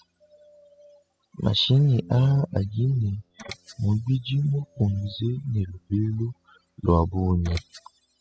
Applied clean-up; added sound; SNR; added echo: classical method spectral subtraction.